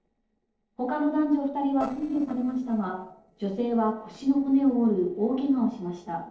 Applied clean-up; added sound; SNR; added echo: neural separator model SepFormer DNS4.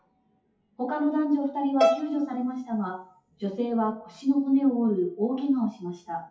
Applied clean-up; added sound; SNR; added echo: classical method WPE with log-MMSE.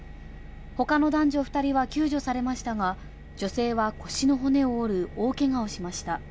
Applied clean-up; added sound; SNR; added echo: none; none; none; none.